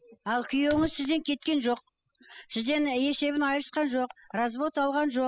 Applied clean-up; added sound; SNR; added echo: classical method spectral subtraction.